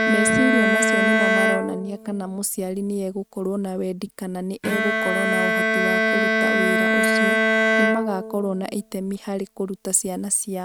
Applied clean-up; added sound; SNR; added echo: neural mask model RNNoise.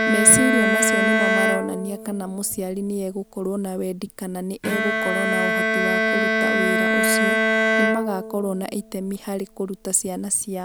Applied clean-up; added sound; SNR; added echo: none; Bowed string instrument; -2 dB; none.